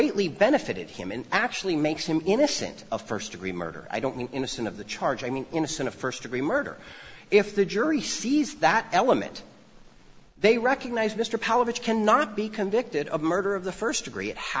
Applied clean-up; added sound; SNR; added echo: none; none; none; none.